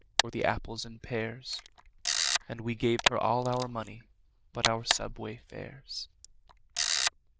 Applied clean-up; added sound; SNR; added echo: neural diffusion model UNIVERSE++.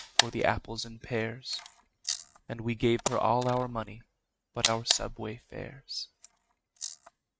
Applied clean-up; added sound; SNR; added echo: neural mask model RNNoise.